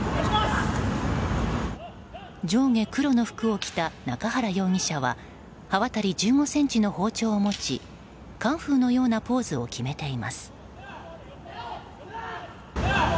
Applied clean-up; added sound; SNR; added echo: none; none; none; none.